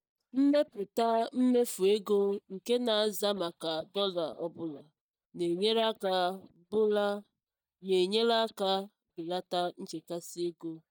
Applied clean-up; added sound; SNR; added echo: neural mask model DeepFilterNet 3.